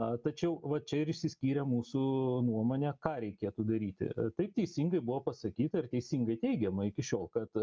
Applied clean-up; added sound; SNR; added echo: none; none; none; none.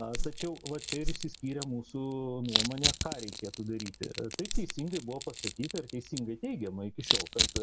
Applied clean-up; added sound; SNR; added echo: none; Whoosh, swoosh, swish + Crushing; -2 dB; none.